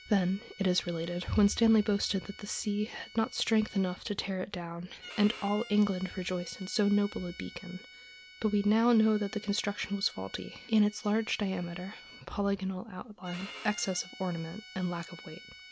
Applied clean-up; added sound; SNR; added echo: none; Bowed string instrument; 19 dB; none.